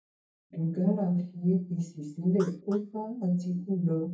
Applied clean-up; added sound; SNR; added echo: neural mask model DeepFilterNet 3.